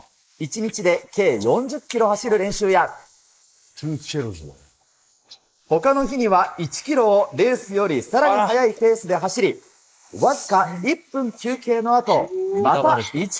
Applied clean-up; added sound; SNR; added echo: neural mask model Resemble Enhance denoiser.